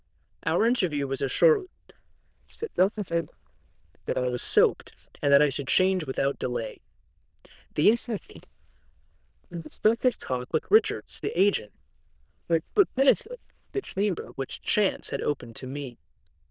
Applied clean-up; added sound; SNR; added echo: neural diffusion model UNIVERSE++.